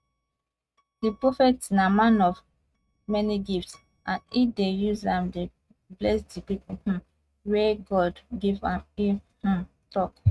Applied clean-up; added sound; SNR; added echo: neural mask model RNNoise.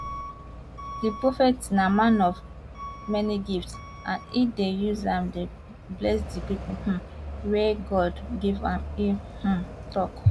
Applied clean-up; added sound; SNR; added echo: none; Alarm / Truck; 11 dB; none.